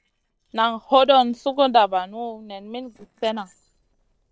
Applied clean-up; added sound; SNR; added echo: neural separator model SepFormer DNS4.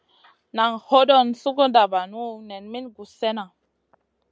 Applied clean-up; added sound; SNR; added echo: none; none; none; none.